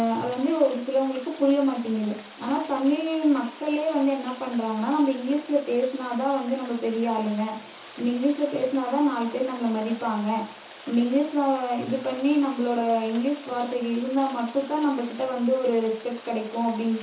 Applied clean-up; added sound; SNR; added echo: none; Rain; 19 dB; reverberation time 0.7 s.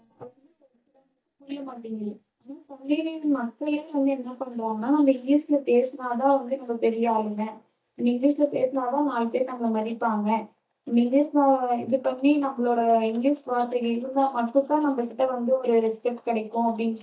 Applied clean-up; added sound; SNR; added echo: neural mask model DeepFilterNet 3.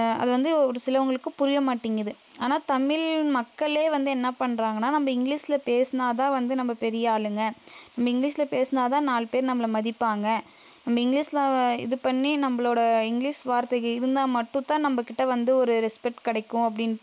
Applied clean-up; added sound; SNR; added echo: none; none; none; none.